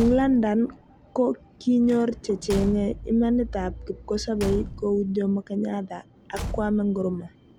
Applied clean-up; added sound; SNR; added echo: none; Slam / Truck / Car; 13 dB; none.